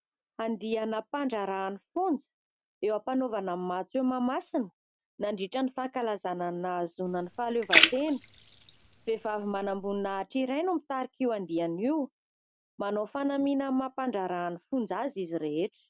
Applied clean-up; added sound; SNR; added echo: none; Splash, splatter; -2 dB; none.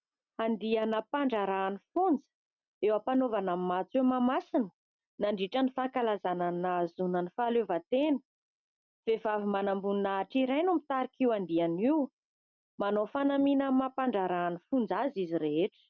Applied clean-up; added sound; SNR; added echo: none; none; none; none.